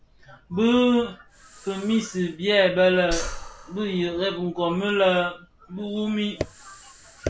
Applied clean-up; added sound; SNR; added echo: none; Breathing; 16 dB; none.